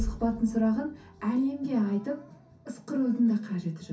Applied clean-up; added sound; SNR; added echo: none; Bass drum; 14 dB; reverberation time 0.3 s.